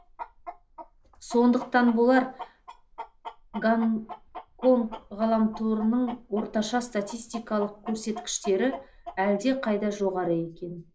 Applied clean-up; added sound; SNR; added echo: neural mask model Resemble Enhance denoiser.